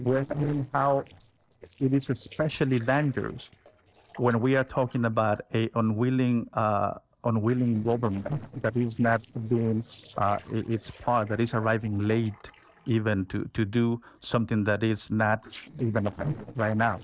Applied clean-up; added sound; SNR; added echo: neural separator model SepFormer DNS4.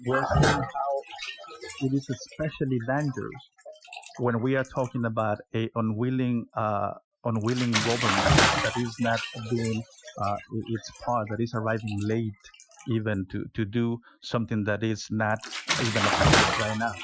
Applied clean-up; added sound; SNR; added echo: classical method Wiener filter.